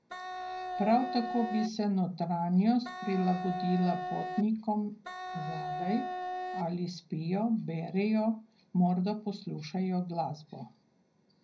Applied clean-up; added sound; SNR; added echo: none; Wind instrument, woodwind instrument; 6 dB; reverberation time 0.4 s.